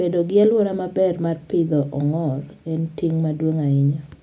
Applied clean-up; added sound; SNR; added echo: none; none; none; none.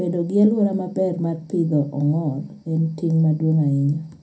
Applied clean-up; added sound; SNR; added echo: none; none; none; reverberation time 0.2 s.